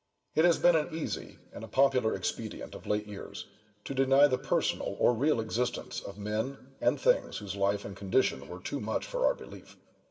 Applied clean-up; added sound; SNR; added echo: none; none; none; reverberation time 1.8 s.